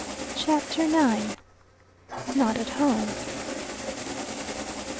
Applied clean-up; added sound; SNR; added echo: none; Engine starting; 6 dB; none.